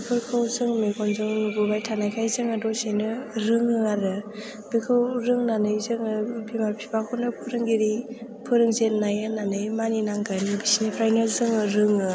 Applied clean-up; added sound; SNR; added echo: none; none; none; none.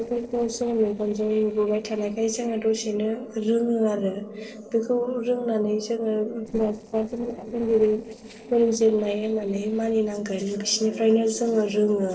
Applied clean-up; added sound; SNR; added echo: neural separator model SepFormer DNS4.